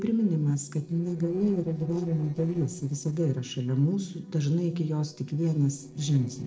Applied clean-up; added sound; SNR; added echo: neural separator model SepFormer DNS4.